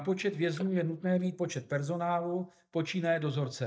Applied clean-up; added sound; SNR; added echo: neural mask model DeepFilterNet 3.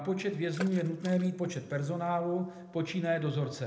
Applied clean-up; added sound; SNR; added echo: none; Water / Splash, splatter; 18 dB; reverberation time 0.7 s.